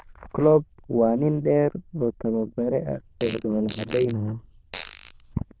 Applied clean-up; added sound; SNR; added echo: neural diffusion model UNIVERSE++.